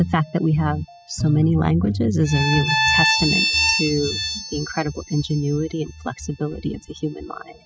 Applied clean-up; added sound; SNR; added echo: classical method spectral subtraction.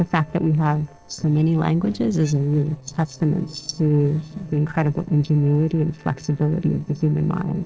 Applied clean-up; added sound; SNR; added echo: neural separator model SepFormer DNS4.